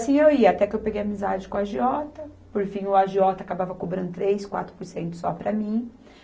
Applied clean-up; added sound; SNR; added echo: none; none; none; none.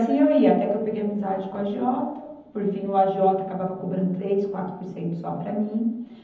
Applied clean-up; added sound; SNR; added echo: none; none; none; reverberation time 0.9 s.